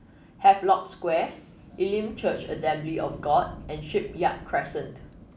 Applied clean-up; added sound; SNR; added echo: none; Fire; 18 dB; none.